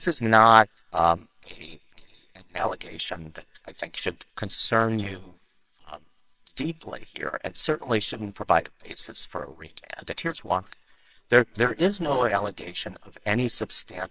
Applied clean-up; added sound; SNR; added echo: neural separator model SepFormer WHAMR!.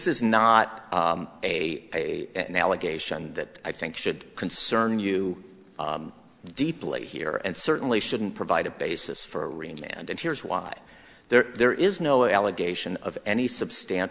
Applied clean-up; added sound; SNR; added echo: none; none; none; none.